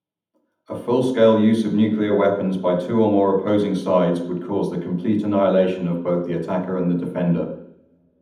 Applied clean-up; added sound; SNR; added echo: none; none; none; reverberation time 0.8 s.